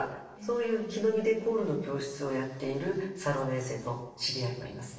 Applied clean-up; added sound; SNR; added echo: none; none; none; reverberation time 1.0 s.